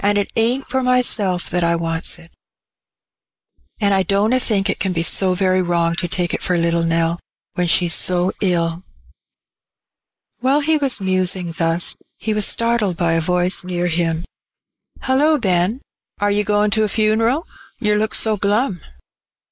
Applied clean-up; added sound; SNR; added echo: neural mask model Resemble Enhance denoiser.